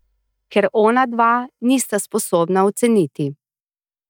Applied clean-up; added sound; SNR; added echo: neural mask model DeepFilterNet 3.